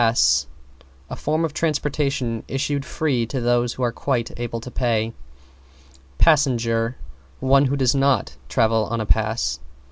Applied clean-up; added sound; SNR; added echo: none; none; none; none.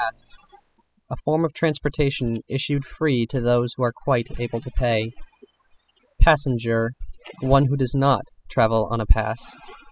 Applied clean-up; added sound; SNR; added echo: classical method spectral subtraction.